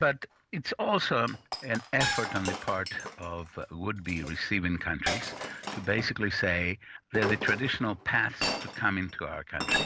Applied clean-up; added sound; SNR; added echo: none; Chink, clink; 6 dB; none.